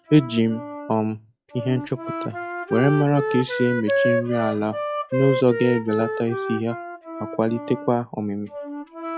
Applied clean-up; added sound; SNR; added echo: classical method log-MMSE.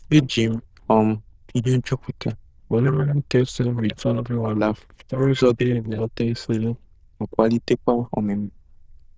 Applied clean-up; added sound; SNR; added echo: neural diffusion model UNIVERSE++.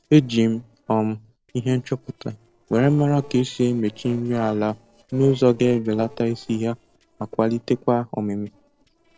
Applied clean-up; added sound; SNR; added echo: neural separator model SepFormer DNS4.